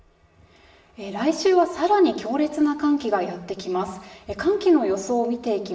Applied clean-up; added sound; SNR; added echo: none; none; none; reverberation time 0.8 s.